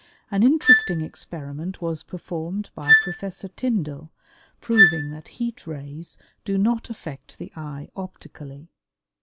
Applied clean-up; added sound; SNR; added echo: none; Wind instrument, woodwind instrument; -4 dB; none.